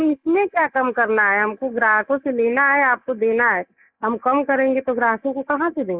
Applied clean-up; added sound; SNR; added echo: neural mask model Resemble Enhance denoiser.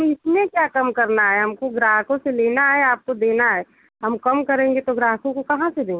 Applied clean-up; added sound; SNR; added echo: none; none; none; none.